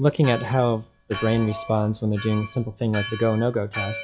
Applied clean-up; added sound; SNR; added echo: classical method log-MMSE.